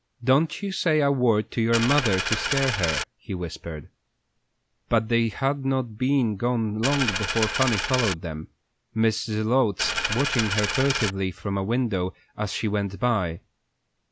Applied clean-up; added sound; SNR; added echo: none; Coin (dropping); 2 dB; none.